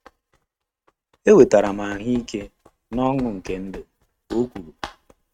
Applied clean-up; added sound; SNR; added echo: neural mask model RNNoise.